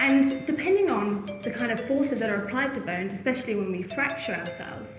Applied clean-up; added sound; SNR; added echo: none; Doorbell; 15 dB; reverberation time 0.8 s.